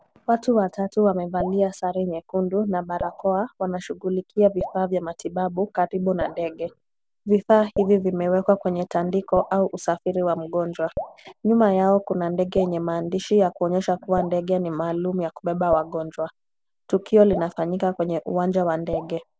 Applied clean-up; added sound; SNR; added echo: none; Drip; 16 dB; none.